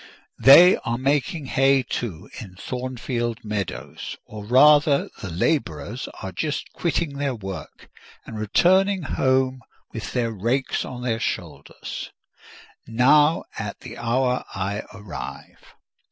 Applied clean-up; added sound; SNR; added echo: none; none; none; none.